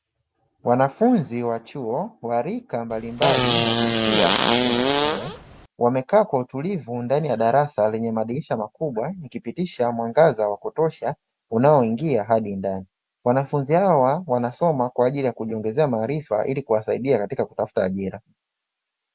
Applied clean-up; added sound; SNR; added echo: none; Fart; -2 dB; none.